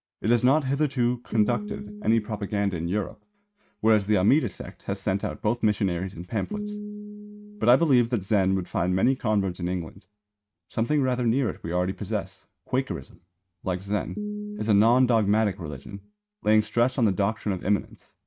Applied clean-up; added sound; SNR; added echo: neural mask model RNNoise.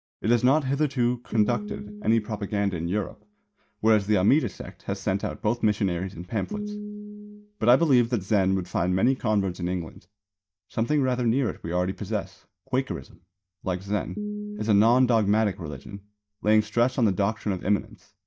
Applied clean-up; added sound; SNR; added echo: neural mask model DeepFilterNet 3.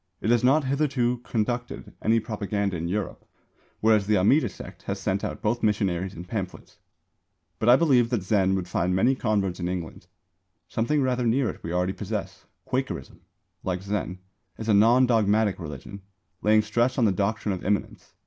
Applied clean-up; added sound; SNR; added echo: none; none; none; none.